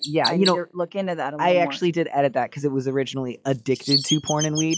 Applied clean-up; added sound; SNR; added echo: classical method log-MMSE.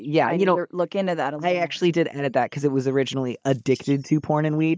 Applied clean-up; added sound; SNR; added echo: neural mask model DeepFilterNet 3.